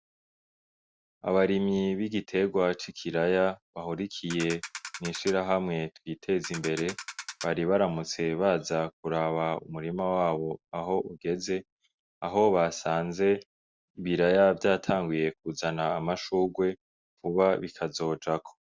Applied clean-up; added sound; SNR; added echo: none; Ratchet, pawl; 12 dB; none.